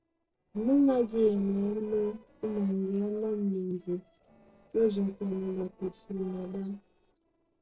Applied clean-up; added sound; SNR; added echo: neural separator model SepFormer DNS4.